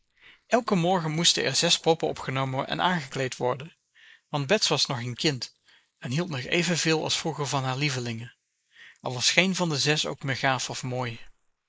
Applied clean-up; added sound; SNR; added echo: neural mask model Resemble Enhance denoiser.